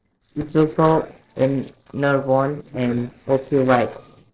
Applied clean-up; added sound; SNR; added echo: neural separator model SepFormer DNS4.